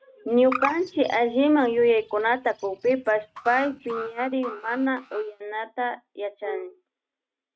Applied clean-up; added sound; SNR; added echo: neural mask model RNNoise.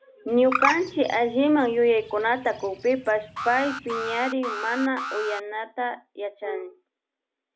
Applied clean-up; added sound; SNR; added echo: none; Bird + Alarm; 8 dB; none.